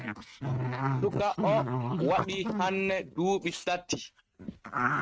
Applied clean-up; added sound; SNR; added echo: neural mask model RNNoise.